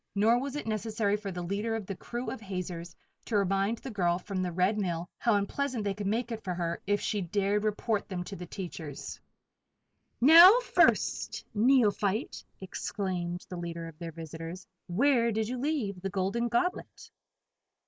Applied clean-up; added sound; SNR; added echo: neural mask model Resemble Enhance denoiser.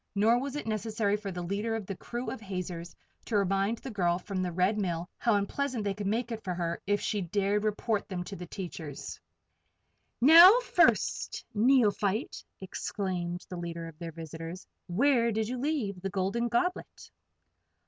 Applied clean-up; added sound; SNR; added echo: none; none; none; none.